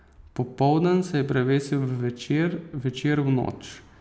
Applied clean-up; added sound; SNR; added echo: none; none; none; none.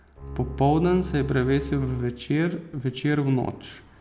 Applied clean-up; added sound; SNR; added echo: none; Bowed string instrument; 11 dB; none.